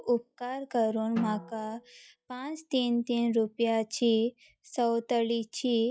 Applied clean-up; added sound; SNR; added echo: classical method log-MMSE.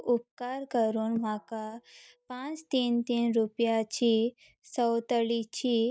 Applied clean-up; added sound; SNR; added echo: neural mask model DeepFilterNet 3.